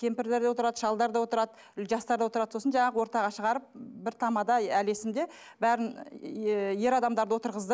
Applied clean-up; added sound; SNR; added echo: none; none; none; none.